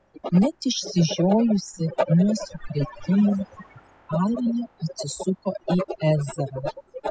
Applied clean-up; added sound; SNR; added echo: classical method spectral subtraction.